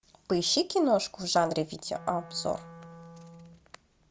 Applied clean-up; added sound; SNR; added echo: none; Wind instrument, woodwind instrument; 18 dB; none.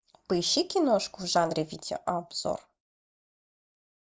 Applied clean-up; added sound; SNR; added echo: neural mask model Resemble Enhance denoiser.